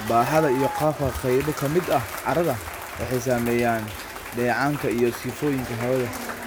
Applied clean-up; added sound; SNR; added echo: none; Applause / Crowd / Cheering; 10 dB; none.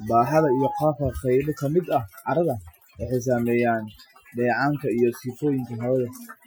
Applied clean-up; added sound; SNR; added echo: classical method Wiener filter.